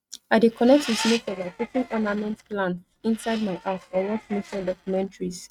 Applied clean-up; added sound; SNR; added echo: neural mask model RNNoise.